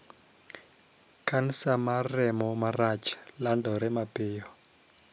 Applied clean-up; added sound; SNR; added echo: none; none; none; none.